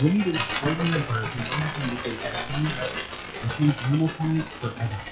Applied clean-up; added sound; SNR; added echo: classical method log-MMSE.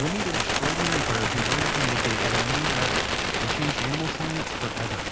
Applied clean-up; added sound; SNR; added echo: none; Bird; -5 dB; none.